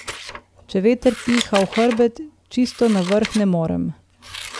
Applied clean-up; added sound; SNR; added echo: none; Scissors; 12 dB; none.